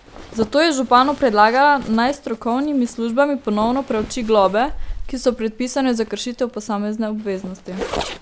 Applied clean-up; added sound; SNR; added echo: none; Zipper (clothing); 14 dB; none.